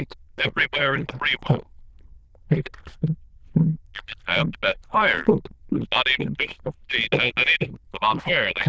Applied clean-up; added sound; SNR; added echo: neural diffusion model UNIVERSE++.